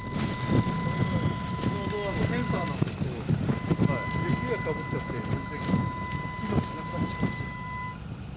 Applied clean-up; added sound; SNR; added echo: none; Wind instrument, woodwind instrument + Accelerating, revving, vroom; 4 dB; none.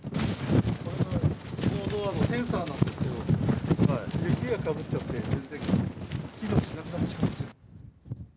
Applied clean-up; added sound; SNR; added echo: none; none; none; none.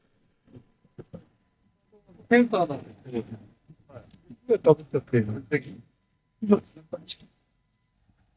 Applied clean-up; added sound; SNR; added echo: neural mask model DeepFilterNet 3.